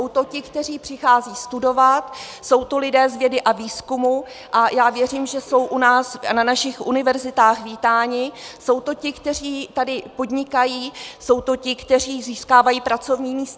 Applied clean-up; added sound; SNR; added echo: none; none; none; none.